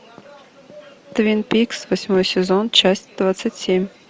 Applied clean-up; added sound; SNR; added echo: none; none; none; none.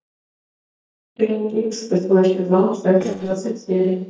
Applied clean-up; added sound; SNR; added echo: neural mask model DeepFilterNet 3.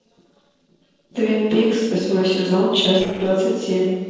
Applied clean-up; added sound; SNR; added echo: neural separator model SepFormer DNS4.